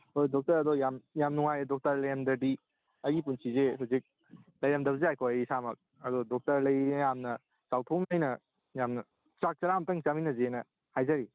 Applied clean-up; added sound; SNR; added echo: none; none; none; none.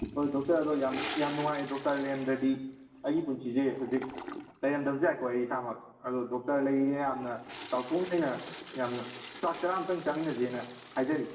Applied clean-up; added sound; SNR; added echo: none; Toilet flush; 13 dB; reverberation time 1.0 s.